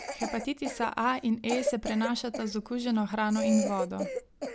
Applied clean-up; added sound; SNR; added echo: none; Cough; 7 dB; none.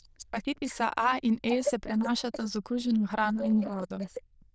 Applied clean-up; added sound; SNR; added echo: neural diffusion model UNIVERSE++.